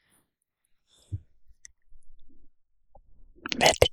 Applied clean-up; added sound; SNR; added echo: neural mask model Resemble Enhance denoiser.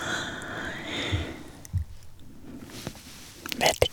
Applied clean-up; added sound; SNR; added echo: none; none; none; none.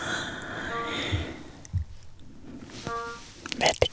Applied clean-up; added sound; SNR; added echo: none; Wind instrument, woodwind instrument; 8 dB; none.